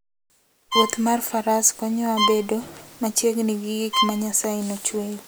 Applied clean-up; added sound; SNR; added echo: none; Bowed string instrument; 4 dB; none.